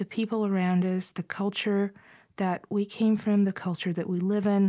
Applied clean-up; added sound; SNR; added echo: none; none; none; none.